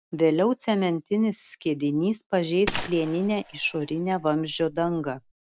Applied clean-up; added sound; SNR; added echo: none; Gunshot, gunfire; 12 dB; none.